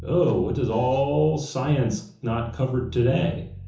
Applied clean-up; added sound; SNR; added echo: none; Bass guitar; 14 dB; reverberation time 0.7 s.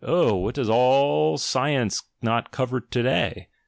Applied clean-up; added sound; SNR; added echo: none; none; none; none.